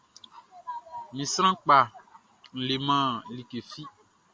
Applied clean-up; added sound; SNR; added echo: none; none; none; none.